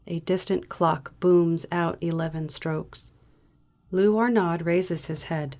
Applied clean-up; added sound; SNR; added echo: none; none; none; none.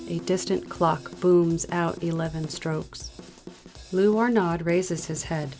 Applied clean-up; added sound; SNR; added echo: none; Drum / Drum kit + Guitar; 17 dB; none.